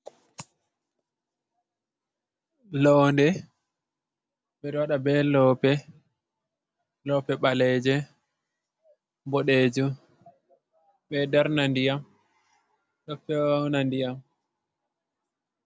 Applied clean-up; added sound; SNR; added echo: none; none; none; none.